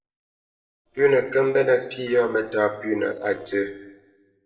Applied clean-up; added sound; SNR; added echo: neural separator model SepFormer DNS4.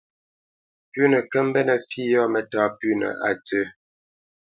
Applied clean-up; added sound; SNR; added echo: none; none; none; none.